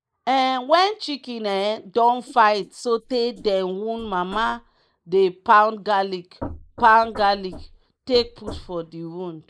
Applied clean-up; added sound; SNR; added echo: neural mask model Resemble Enhance denoiser.